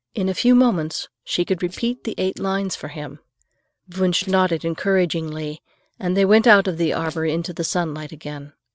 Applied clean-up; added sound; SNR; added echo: neural separator model SepFormer DNS4.